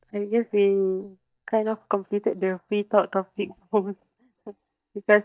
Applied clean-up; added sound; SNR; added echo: neural mask model DeepFilterNet 3.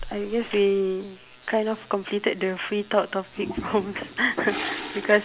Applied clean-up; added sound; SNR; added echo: none; Toilet flush; 13 dB; none.